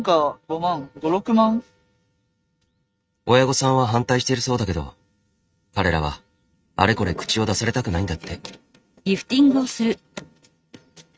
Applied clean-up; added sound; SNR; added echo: neural mask model RNNoise.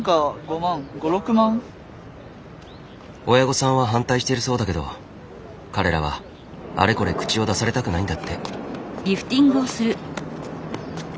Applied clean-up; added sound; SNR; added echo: none; none; none; none.